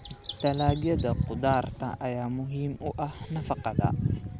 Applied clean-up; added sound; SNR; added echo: none; Bird vocalization, bird call, bird song; 11 dB; none.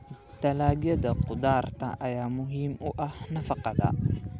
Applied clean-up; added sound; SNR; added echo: none; none; none; none.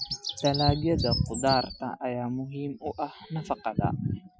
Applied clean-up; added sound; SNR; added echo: classical method Wiener filter.